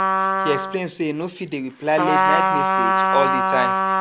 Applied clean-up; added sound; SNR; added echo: none; Trumpet; -4 dB; none.